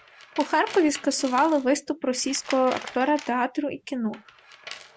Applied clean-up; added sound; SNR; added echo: none; Tools; 17 dB; none.